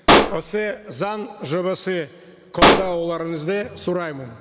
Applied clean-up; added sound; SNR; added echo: none; Explosion; -5 dB; none.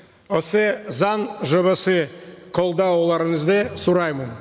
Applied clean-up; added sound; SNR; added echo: none; none; none; none.